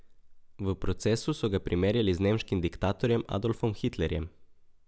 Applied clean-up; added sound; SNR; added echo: none; none; none; none.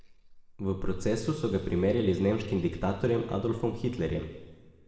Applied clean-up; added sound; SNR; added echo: none; none; none; reverberation time 1.4 s.